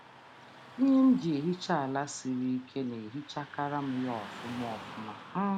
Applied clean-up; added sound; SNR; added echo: none; Car passing by / Traffic noise, roadway noise; 17 dB; none.